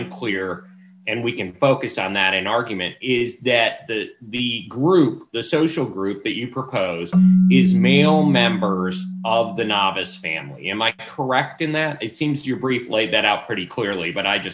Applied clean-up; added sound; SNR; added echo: none; Keyboard (musical); 3 dB; none.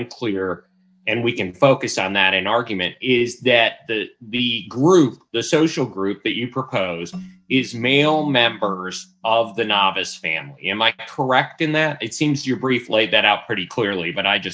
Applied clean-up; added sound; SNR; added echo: neural mask model DeepFilterNet 3.